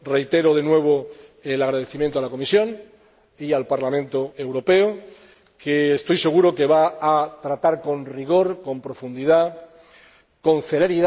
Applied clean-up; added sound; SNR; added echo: none; none; none; none.